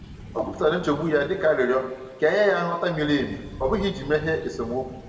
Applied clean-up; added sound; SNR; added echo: none; Thunder / Rain; 16 dB; reverberation time 1.4 s.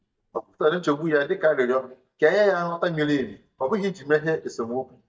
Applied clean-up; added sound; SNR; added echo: neural mask model DeepFilterNet 3.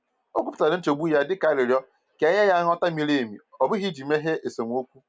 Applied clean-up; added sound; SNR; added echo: none; none; none; none.